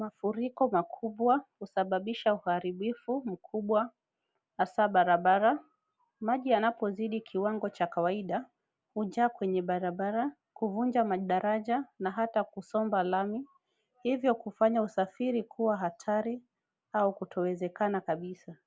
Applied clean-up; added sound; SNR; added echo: none; none; none; none.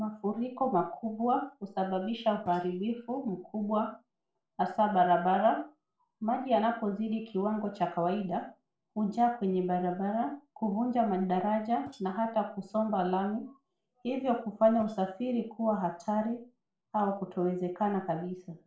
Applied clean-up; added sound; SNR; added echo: neural separator model SepFormer DNS4.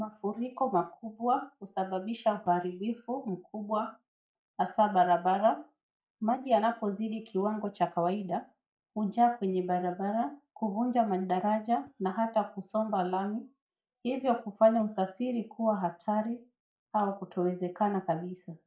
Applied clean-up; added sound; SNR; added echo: neural mask model DeepFilterNet 3.